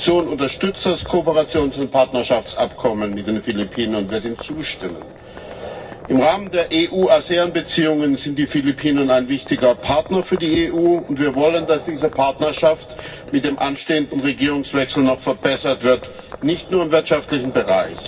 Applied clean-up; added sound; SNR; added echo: none; Livestock, farm animals, working animals; 18 dB; reverberation time 0.4 s.